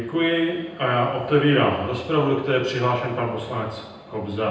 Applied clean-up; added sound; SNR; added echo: none; none; none; reverberation time 0.9 s.